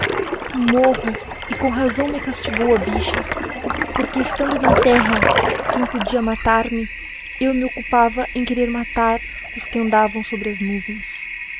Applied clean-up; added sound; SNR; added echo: none; Toilet flush; 3 dB; none.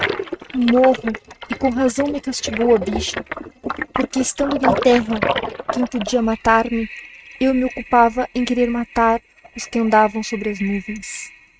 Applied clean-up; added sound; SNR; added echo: neural mask model RNNoise.